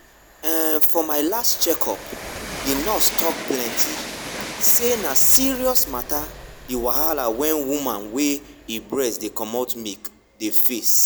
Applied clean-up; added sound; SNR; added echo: none; Train; 14 dB; none.